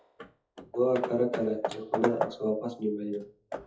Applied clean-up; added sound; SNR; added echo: classical method WPE with log-MMSE.